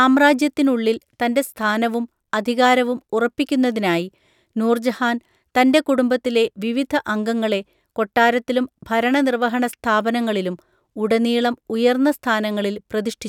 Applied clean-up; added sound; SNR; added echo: none; none; none; none.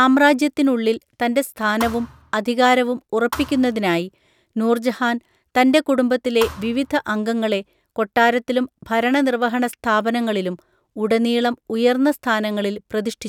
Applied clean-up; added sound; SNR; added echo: none; Thump, thud; 16 dB; none.